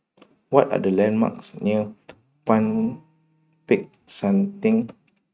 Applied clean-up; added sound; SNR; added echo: neural mask model RNNoise.